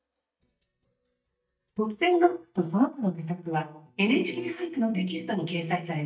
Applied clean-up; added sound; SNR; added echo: neural mask model DeepFilterNet 3.